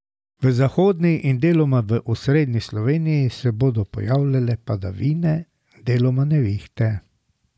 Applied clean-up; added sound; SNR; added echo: none; none; none; none.